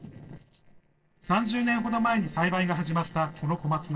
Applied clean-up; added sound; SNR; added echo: neural separator model SepFormer DNS4.